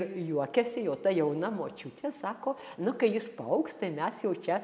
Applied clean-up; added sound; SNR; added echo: none; none; none; none.